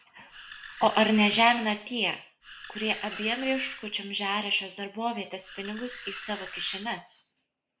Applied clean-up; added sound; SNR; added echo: none; Animal; 14 dB; none.